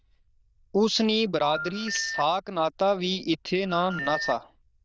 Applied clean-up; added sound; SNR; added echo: neural diffusion model UNIVERSE++.